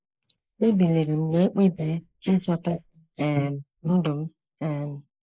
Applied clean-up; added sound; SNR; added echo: neural mask model Resemble Enhance denoiser.